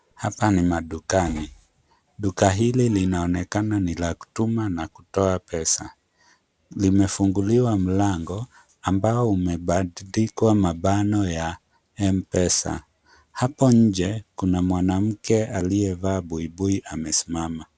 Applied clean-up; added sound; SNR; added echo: none; none; none; none.